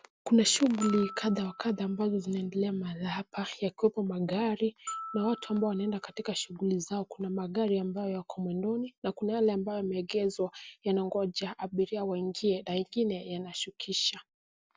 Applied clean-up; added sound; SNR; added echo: none; Glockenspiel; 16 dB; none.